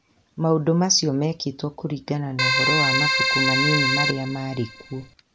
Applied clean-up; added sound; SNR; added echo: none; Keyboard (musical); -2 dB; none.